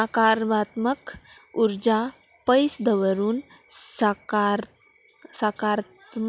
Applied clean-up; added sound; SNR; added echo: none; none; none; none.